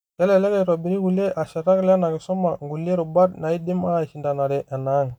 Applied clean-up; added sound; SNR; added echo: none; none; none; none.